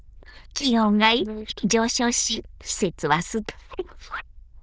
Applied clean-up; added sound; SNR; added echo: neural diffusion model UNIVERSE++.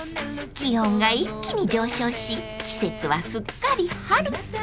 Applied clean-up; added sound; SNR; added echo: none; Idling / Accelerating, revving, vroom / Car; 19 dB; none.